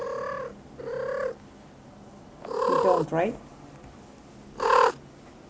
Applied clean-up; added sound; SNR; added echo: none; Cat; -5 dB; none.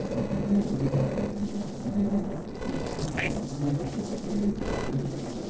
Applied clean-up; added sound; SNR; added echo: neural separator model SepFormer DNS4.